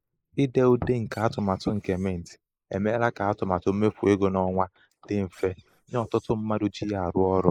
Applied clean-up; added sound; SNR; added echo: neural mask model Resemble Enhance denoiser.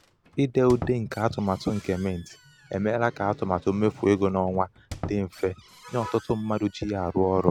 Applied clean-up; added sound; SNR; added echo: none; Squeak; 18 dB; none.